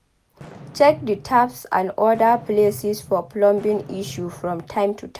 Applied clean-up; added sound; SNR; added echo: none; Fireworks; 19 dB; none.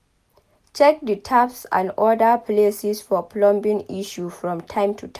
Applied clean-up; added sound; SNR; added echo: none; none; none; none.